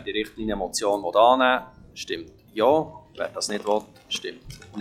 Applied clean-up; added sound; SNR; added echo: classical method log-MMSE.